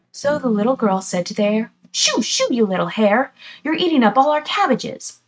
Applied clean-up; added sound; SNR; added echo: neural mask model RNNoise.